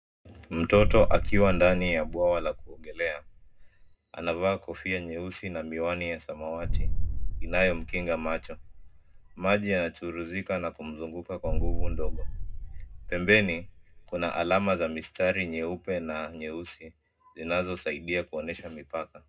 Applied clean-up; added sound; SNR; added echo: none; Boom; -1 dB; reverberation time 0.2 s.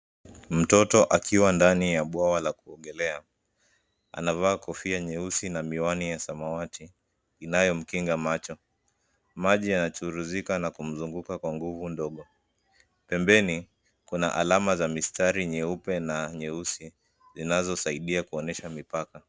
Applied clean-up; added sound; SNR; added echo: none; none; none; none.